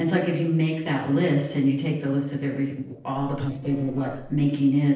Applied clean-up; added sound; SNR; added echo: neural separator model SepFormer DNS4.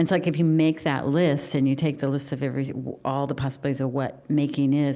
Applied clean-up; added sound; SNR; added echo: none; none; none; none.